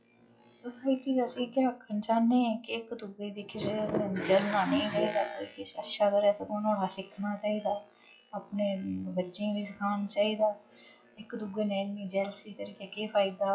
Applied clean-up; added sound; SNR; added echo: classical method WPE with log-MMSE.